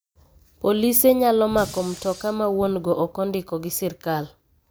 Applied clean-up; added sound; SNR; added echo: none; Fire; 17 dB; none.